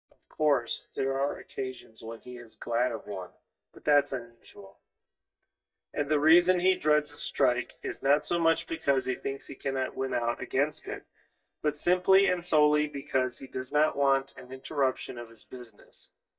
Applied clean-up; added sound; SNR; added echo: neural mask model DeepFilterNet 3.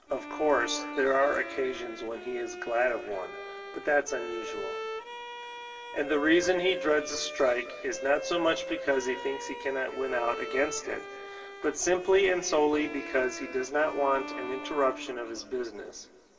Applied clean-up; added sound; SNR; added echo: none; Bowed string instrument; 10 dB; reverberation time 2.5 s.